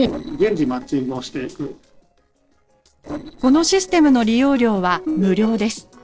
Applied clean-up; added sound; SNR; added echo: neural separator model SepFormer DNS4.